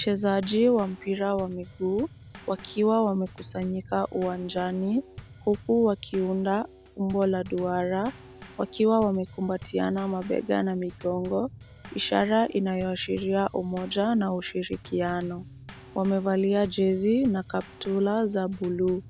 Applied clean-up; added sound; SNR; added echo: none; Bass drum / Snare drum / Drum kit; 19 dB; none.